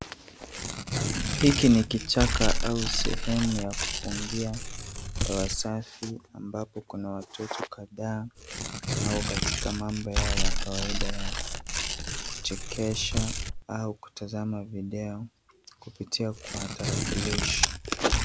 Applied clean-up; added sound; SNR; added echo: none; Tearing; 0 dB; none.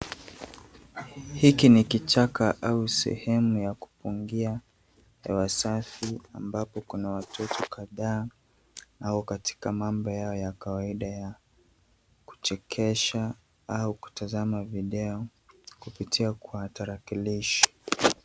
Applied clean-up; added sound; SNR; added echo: none; none; none; none.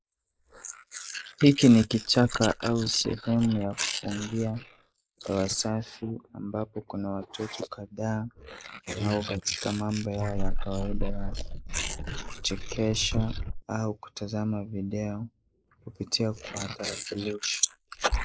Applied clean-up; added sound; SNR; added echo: neural mask model Resemble Enhance denoiser.